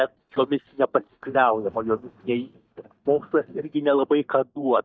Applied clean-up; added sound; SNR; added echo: neural mask model DeepFilterNet 3.